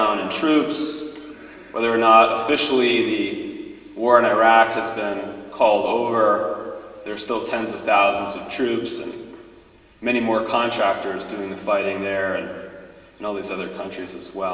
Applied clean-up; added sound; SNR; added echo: none; none; none; reverberation time 2.1 s.